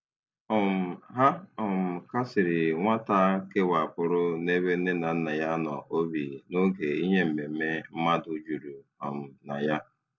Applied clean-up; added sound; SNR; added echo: none; none; none; none.